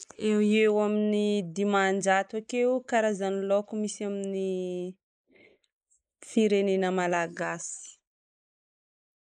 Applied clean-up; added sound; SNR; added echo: neural mask model Resemble Enhance denoiser.